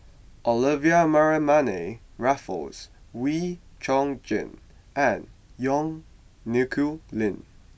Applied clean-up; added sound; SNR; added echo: none; none; none; none.